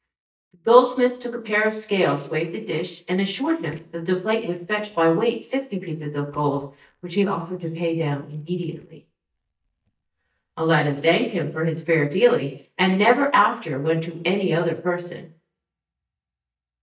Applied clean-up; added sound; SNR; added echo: neural mask model DeepFilterNet 3.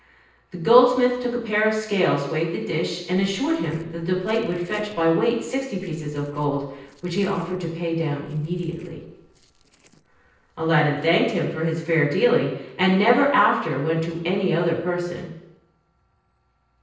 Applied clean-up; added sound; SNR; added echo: neural separator model SepFormer DNS4.